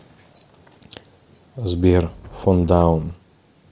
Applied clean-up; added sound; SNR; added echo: none; Wind; 19 dB; none.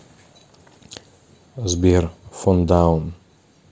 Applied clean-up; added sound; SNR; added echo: none; none; none; none.